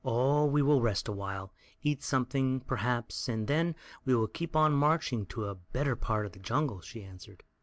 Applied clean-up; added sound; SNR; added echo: none; none; none; none.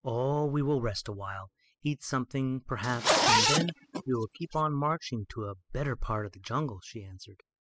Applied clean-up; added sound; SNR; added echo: classical method spectral subtraction.